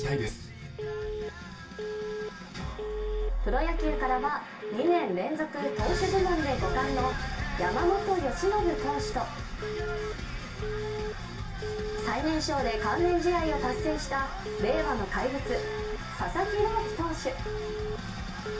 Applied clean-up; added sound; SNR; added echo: none; Telephone; 8 dB; reverberation time 0.2 s.